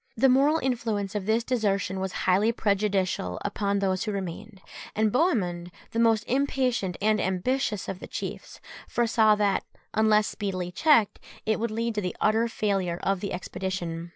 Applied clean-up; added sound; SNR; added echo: none; none; none; none.